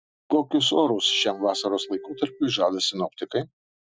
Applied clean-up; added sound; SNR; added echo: classical method Wiener filter.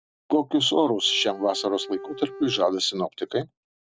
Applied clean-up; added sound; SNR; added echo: none; Bowed string instrument; 15 dB; none.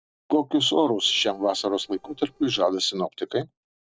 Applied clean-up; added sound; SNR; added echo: neural separator model SepFormer DNS4.